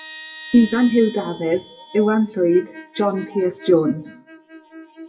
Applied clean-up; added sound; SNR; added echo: classical method WPE with log-MMSE.